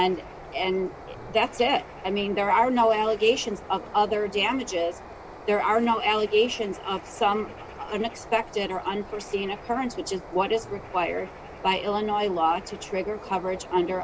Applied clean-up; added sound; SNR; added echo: none; Bird; 15 dB; none.